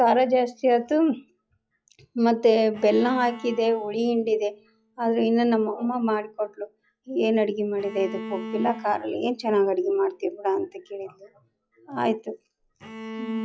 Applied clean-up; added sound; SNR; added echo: classical method log-MMSE.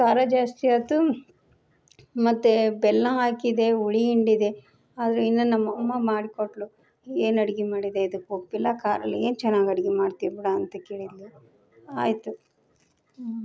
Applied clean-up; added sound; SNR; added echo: none; none; none; none.